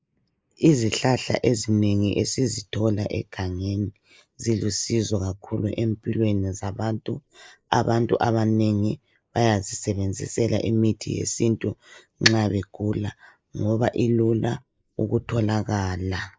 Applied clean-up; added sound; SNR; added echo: neural mask model Resemble Enhance denoiser.